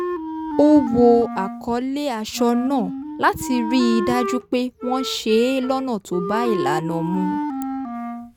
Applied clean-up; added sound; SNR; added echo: none; Wind instrument, woodwind instrument; 7 dB; none.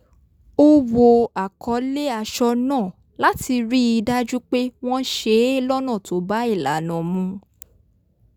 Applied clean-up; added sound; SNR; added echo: none; none; none; none.